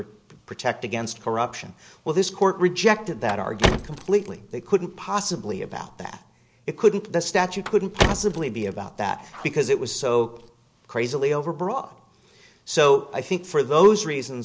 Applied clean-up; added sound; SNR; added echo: none; Car; 6 dB; none.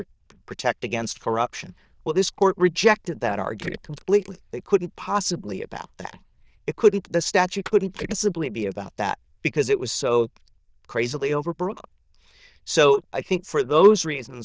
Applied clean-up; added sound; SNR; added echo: neural diffusion model UNIVERSE++.